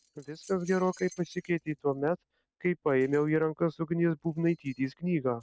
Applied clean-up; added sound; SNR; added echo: neural mask model RNNoise.